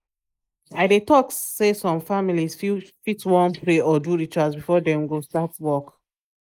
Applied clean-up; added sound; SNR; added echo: neural mask model Resemble Enhance denoiser.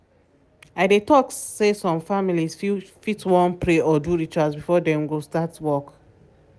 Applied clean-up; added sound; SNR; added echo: none; none; none; none.